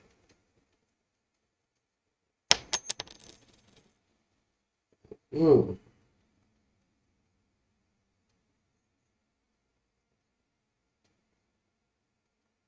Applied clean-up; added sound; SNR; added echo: neural mask model RNNoise.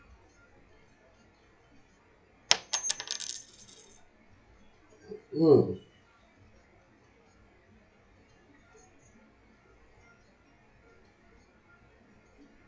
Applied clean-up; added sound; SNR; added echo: classical method log-MMSE.